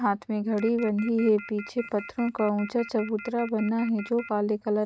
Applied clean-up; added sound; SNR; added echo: none; Telephone; 17 dB; none.